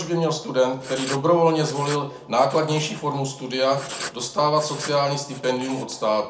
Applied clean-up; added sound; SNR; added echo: none; Writing; 15 dB; reverberation time 0.4 s.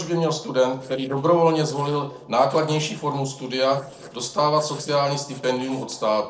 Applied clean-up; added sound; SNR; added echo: neural separator model SepFormer DNS4.